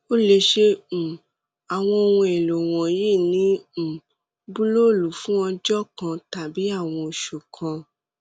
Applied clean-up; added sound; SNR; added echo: none; none; none; none.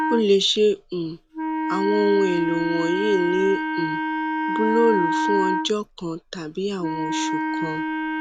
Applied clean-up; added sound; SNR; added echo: none; Wind instrument, woodwind instrument; 2 dB; none.